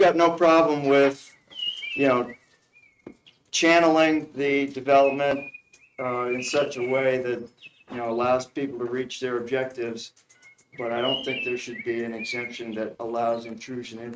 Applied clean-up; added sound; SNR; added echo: neural mask model RNNoise.